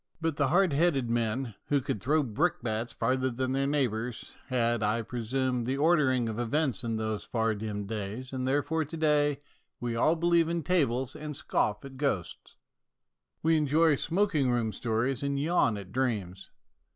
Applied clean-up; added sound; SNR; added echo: none; none; none; none.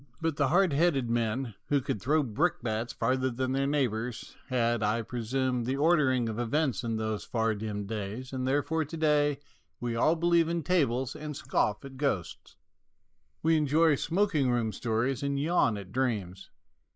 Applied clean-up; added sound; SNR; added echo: neural mask model Resemble Enhance denoiser.